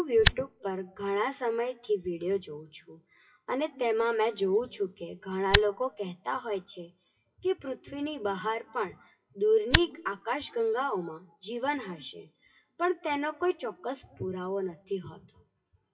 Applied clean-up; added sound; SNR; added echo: classical method WPE with log-MMSE.